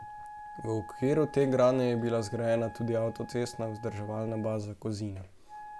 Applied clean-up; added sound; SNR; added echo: none; Wind instrument, woodwind instrument; 16 dB; none.